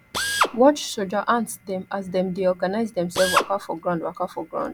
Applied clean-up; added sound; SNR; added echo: none; Drill; 6 dB; none.